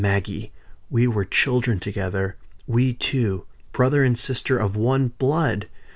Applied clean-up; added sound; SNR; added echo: none; none; none; none.